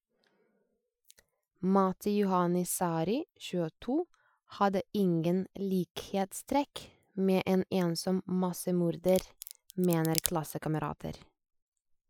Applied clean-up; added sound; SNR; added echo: classical method Wiener filter.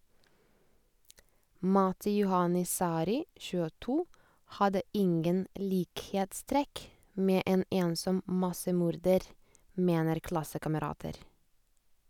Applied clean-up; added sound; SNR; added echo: none; none; none; none.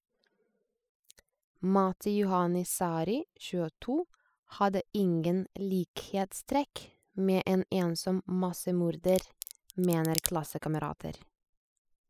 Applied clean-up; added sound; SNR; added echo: classical method spectral subtraction.